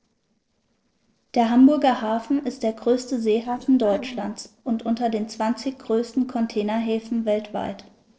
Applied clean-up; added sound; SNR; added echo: neural separator model SepFormer DNS4.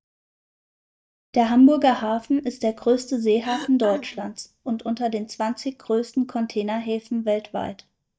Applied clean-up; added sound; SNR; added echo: neural mask model DeepFilterNet 3.